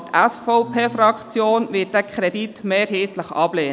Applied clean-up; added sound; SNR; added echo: none; none; none; none.